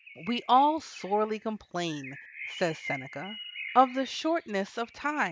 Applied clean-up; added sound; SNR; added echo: none; Bird; 15 dB; none.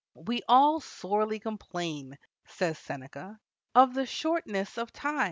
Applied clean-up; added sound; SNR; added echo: none; none; none; none.